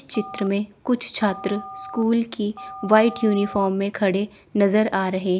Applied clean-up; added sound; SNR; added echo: none; Telephone; 16 dB; none.